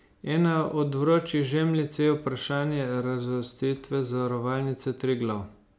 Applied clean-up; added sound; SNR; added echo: none; none; none; none.